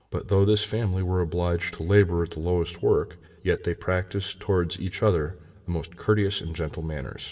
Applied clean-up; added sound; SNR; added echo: none; none; none; reverberation time 0.7 s.